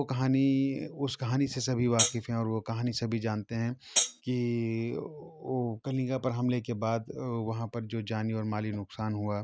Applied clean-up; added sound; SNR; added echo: neural mask model RNNoise.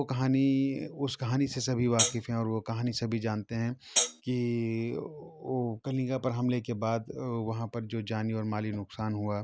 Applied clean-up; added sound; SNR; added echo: none; Hi-hat; -2 dB; none.